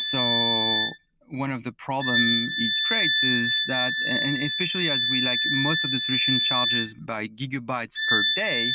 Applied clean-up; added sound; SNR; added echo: none; Wind instrument, woodwind instrument; -5 dB; none.